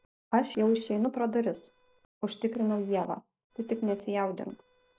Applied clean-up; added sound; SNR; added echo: neural separator model SepFormer DNS4.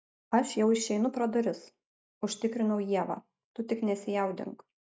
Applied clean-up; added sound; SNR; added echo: none; none; none; none.